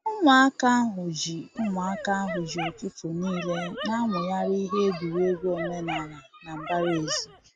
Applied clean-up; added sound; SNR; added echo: none; Dog; 11 dB; none.